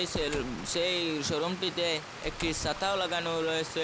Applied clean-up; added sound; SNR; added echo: none; Squeak / Slam / Wood + Stream; 10 dB; none.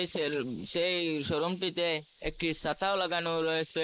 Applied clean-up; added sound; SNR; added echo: neural mask model Resemble Enhance denoiser.